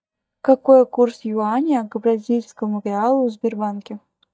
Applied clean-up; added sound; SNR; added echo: neural mask model DeepFilterNet 3.